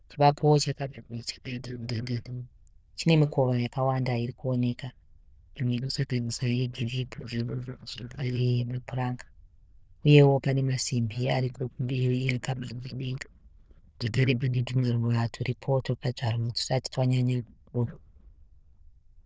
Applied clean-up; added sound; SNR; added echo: neural diffusion model UNIVERSE++.